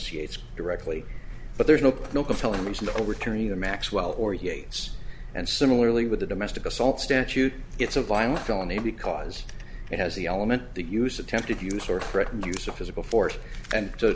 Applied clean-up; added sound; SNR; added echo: none; Cutlery, silverware; 17 dB; none.